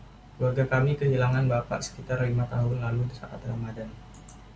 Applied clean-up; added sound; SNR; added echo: none; none; none; none.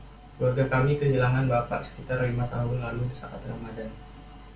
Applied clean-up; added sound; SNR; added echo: none; none; none; reverberation time 0.3 s.